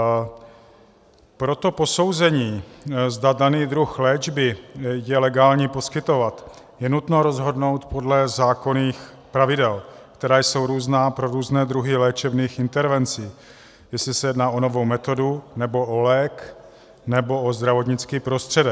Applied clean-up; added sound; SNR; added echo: none; none; none; none.